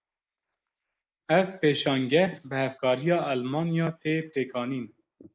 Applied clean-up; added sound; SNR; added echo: neural mask model Resemble Enhance denoiser.